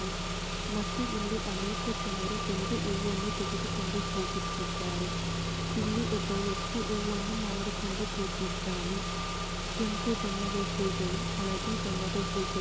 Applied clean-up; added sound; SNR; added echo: none; Engine / Car; -3 dB; none.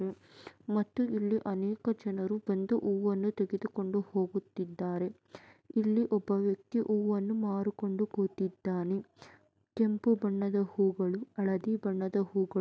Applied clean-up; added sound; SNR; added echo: none; none; none; none.